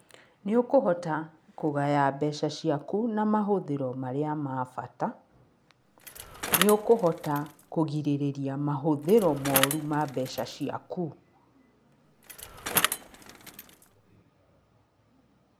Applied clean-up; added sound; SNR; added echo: none; Bicycle; 5 dB; none.